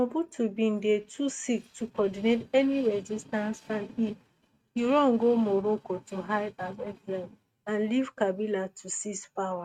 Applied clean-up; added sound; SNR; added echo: neural mask model RNNoise.